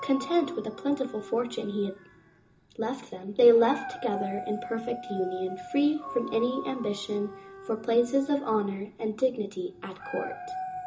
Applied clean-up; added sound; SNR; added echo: none; Dog; 13 dB; reverberation time 0.2 s.